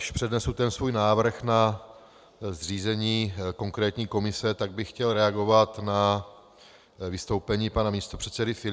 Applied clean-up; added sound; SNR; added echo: none; none; none; none.